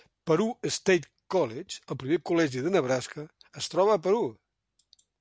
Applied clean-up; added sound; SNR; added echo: none; none; none; none.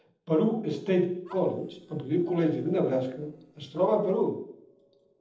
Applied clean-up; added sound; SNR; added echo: neural separator model SepFormer DNS4.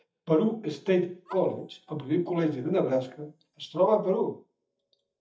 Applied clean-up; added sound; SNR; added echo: neural mask model DeepFilterNet 3.